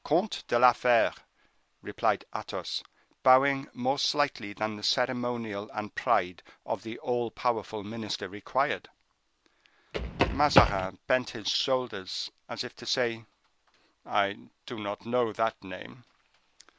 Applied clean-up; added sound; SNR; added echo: none; Run; -3 dB; none.